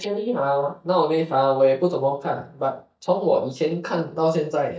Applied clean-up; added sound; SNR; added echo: neural mask model DeepFilterNet 3.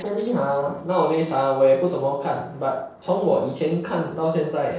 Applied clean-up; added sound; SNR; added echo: neural separator model SepFormer DNS4.